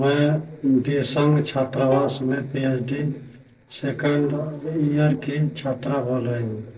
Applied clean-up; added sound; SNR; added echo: neural separator model SepFormer DNS4.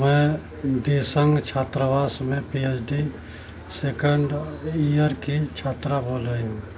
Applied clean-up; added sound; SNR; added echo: none; none; none; none.